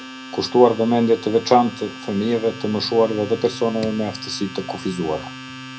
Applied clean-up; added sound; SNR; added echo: none; Domestic sounds, home sounds; 15 dB; reverberation time 0.4 s.